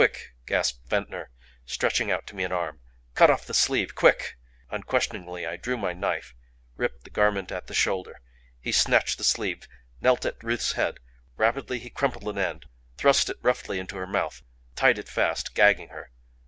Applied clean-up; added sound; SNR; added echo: none; none; none; none.